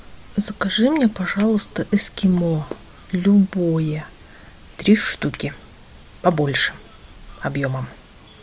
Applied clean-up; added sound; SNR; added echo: none; Chink, clink; 16 dB; none.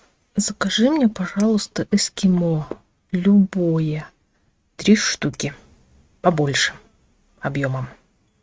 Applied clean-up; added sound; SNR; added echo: neural mask model RNNoise.